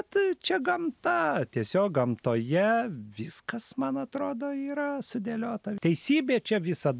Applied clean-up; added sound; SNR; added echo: none; none; none; none.